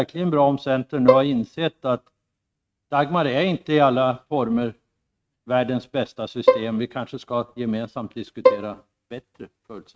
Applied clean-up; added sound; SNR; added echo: neural mask model RNNoise.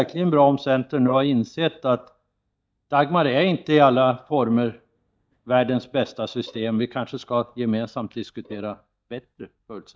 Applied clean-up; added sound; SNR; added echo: neural mask model DeepFilterNet 3.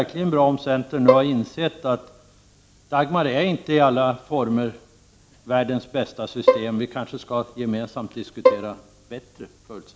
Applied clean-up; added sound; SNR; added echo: none; Bowed string instrument; 0 dB; none.